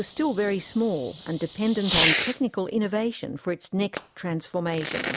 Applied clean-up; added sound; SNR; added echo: none; Fireworks; 5 dB; none.